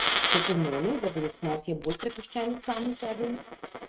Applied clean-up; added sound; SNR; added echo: neural mask model RNNoise.